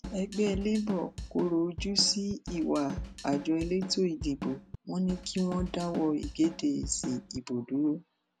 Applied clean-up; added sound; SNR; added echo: none; Drum kit; 10 dB; none.